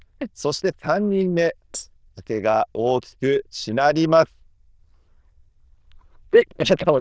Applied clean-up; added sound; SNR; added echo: neural diffusion model UNIVERSE++.